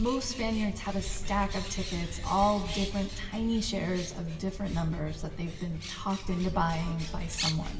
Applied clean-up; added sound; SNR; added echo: none; Bird; 5 dB; reverberation time 2.0 s.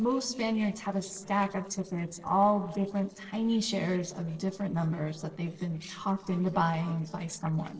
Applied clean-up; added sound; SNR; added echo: neural separator model SepFormer DNS4.